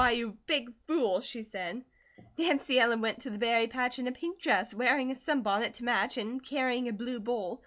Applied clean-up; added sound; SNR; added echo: none; none; none; none.